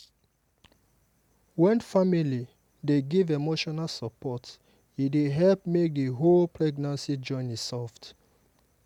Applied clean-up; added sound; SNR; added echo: none; none; none; none.